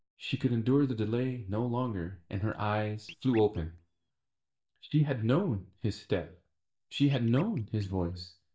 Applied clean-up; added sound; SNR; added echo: neural mask model DeepFilterNet 3.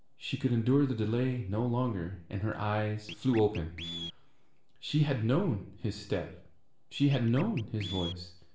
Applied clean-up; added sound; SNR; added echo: none; Scratching (performance technique); 15 dB; reverberation time 0.5 s.